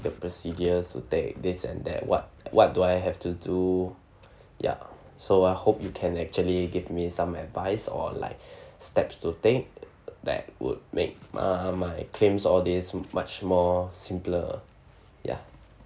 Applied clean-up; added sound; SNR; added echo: none; none; none; none.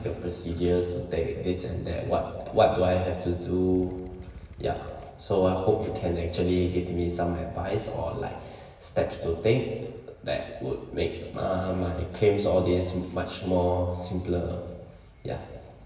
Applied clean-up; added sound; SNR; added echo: none; Motorcycle / Engine; 18 dB; reverberation time 1.3 s.